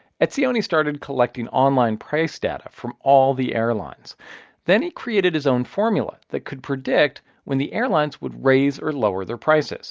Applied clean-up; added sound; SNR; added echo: none; none; none; none.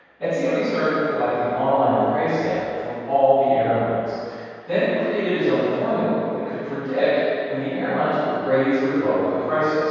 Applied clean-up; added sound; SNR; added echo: none; none; none; reverberation time 2.2 s.